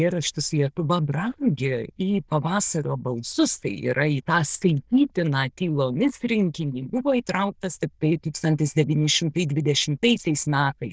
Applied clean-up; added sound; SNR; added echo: neural diffusion model UNIVERSE++.